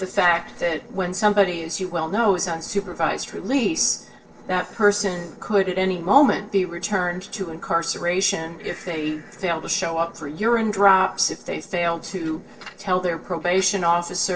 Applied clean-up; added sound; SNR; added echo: neural separator model SepFormer DNS4.